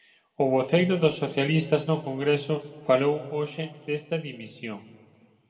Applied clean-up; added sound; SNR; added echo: none; none; none; reverberation time 1.6 s.